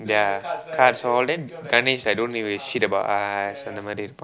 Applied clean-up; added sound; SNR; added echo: none; none; none; none.